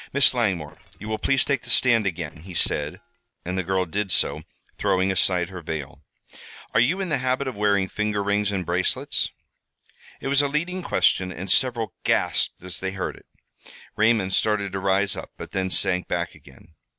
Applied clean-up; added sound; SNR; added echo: neural separator model SepFormer DNS4.